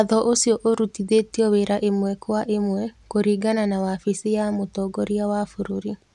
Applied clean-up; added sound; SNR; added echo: none; none; none; none.